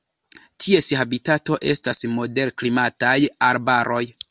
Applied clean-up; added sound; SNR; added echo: none; none; none; none.